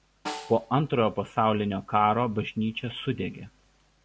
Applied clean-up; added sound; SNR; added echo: none; Snare drum; 17 dB; none.